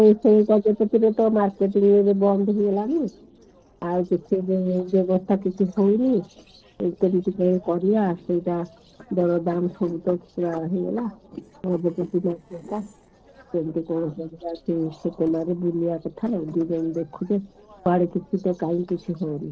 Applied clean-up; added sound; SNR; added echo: neural separator model SepFormer DNS4.